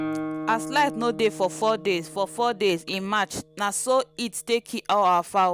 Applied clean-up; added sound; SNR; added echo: none; Guitar; 12 dB; none.